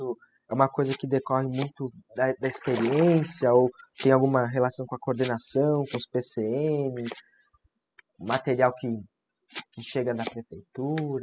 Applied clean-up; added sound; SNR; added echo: classical method spectral subtraction.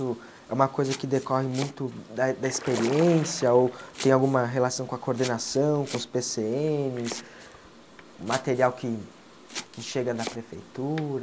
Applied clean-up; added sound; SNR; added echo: none; Domestic sounds, home sounds + Splash, splatter; 15 dB; none.